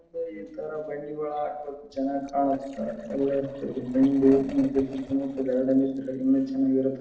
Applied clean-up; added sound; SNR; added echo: neural separator model SepFormer DNS4.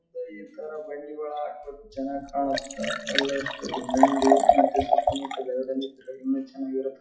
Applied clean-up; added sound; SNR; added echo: classical method WPE with log-MMSE.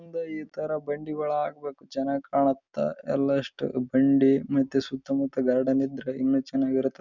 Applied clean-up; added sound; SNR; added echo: none; none; none; none.